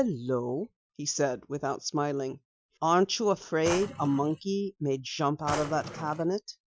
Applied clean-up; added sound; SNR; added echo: classical method Wiener filter.